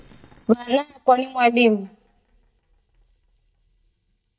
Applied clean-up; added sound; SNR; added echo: neural mask model DeepFilterNet 3.